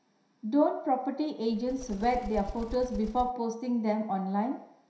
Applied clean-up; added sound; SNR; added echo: none; Bird; 11 dB; reverberation time 0.7 s.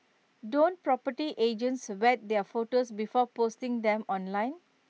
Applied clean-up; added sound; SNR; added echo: none; none; none; none.